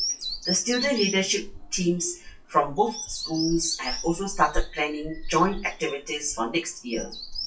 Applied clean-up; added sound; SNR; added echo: classical method WPE with log-MMSE.